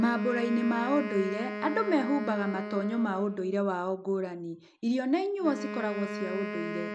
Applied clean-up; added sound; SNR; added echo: none; Wind instrument, woodwind instrument; 8 dB; none.